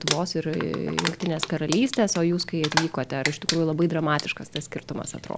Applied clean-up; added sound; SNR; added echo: none; Crumpling, crinkling; 7 dB; none.